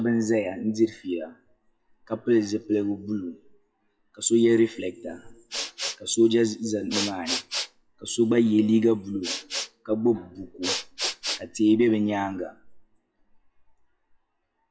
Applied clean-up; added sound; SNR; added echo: classical method WPE with log-MMSE.